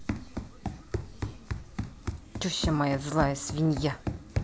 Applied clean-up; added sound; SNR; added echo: none; Run; 4 dB; none.